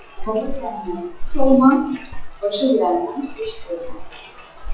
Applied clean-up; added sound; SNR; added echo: classical method WPE with log-MMSE.